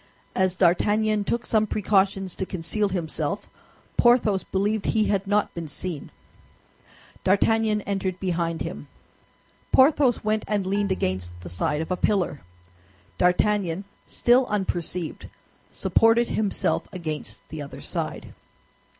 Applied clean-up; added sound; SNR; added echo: none; Marimba, xylophone; 18 dB; none.